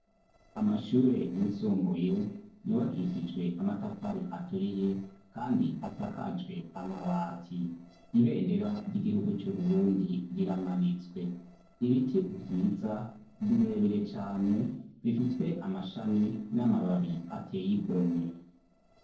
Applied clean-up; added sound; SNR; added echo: neural separator model SepFormer DNS4.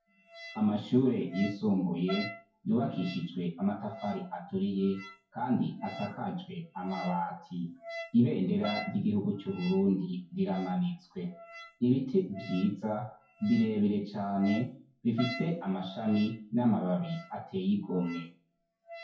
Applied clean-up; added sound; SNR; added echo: classical method WPE with log-MMSE.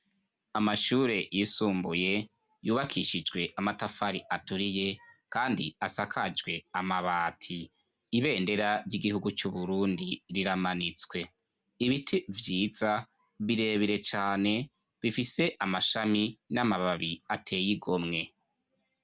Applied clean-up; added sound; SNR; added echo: none; none; none; none.